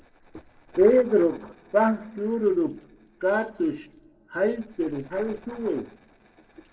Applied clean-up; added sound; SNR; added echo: neural separator model SepFormer DNS4.